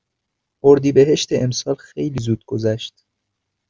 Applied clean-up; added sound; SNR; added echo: none; none; none; none.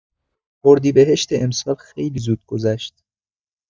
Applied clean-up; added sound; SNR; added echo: neural mask model DeepFilterNet 3.